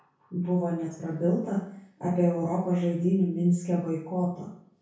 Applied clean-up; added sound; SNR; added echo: none; none; none; reverberation time 0.6 s.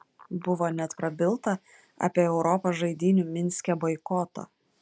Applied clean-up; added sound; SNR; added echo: none; none; none; none.